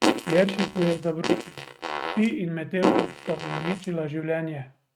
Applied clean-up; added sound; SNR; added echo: neural mask model RNNoise.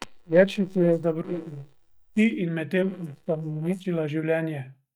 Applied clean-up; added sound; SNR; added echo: neural mask model DeepFilterNet 3.